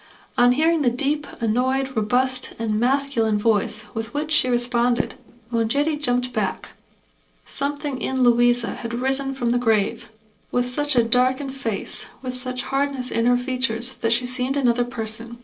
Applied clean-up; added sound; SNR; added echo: neural separator model SepFormer DNS4.